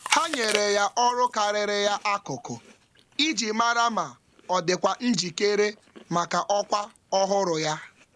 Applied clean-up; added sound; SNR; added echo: none; Chewing, mastication; 14 dB; none.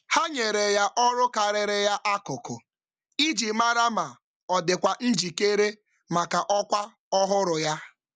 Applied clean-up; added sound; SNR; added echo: none; none; none; none.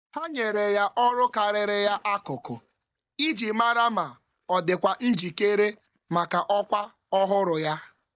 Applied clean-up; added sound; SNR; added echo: neural mask model DeepFilterNet 3.